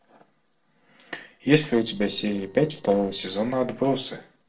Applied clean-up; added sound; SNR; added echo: neural separator model SepFormer DNS4.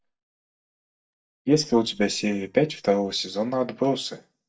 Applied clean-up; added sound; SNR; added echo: neural mask model DeepFilterNet 3.